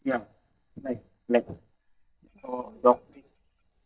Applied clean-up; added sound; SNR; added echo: neural mask model DeepFilterNet 3.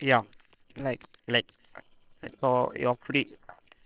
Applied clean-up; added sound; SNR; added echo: neural separator model SepFormer WHAMR!.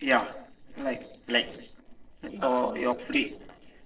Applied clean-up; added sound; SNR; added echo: neural separator model SepFormer DNS4.